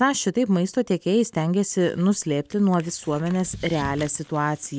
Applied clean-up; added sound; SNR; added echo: none; none; none; none.